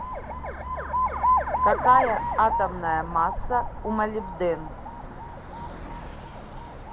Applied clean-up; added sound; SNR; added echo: none; Alarm; -1 dB; none.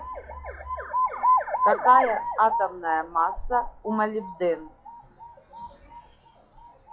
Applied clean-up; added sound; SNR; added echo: classical method log-MMSE.